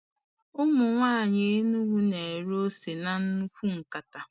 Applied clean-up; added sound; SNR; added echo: none; none; none; none.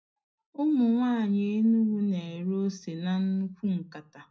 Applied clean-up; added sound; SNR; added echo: none; none; none; reverberation time 0.4 s.